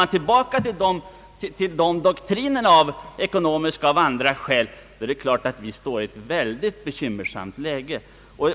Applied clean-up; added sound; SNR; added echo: none; none; none; none.